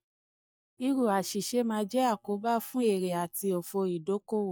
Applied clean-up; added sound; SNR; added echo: neural mask model DeepFilterNet 3.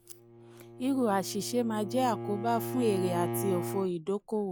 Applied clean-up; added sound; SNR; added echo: none; Bowed string instrument; 7 dB; none.